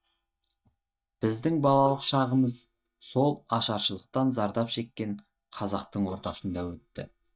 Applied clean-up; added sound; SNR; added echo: neural mask model DeepFilterNet 3.